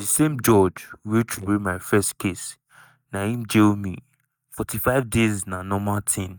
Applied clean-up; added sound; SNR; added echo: neural mask model DeepFilterNet 3.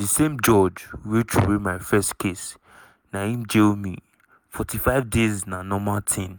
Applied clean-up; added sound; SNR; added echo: none; none; none; none.